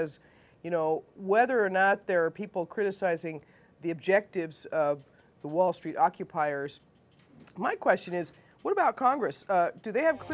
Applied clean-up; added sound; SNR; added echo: none; none; none; none.